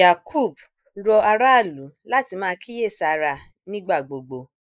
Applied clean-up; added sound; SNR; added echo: neural mask model Resemble Enhance denoiser.